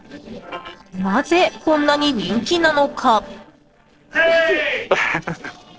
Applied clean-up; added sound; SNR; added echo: neural separator model SepFormer DNS4.